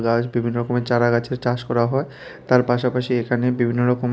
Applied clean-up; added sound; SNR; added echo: none; none; none; none.